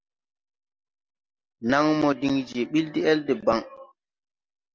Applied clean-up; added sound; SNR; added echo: none; none; none; none.